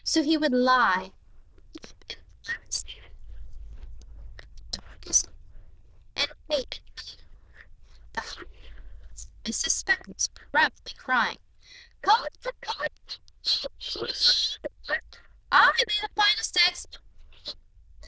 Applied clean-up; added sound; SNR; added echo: neural diffusion model UNIVERSE++.